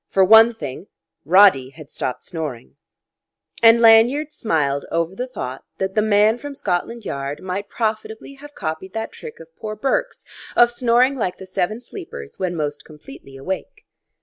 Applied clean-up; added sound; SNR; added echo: none; none; none; none.